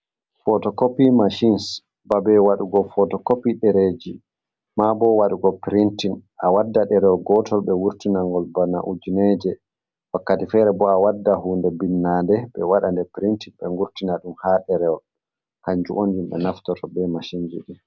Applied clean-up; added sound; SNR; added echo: none; none; none; none.